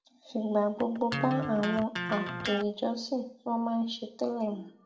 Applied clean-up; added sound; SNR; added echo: none; Electric guitar; 6 dB; reverberation time 0.5 s.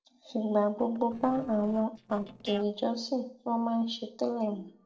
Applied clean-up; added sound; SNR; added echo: neural separator model SepFormer DNS4.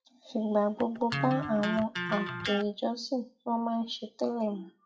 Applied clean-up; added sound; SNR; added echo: classical method WPE with log-MMSE.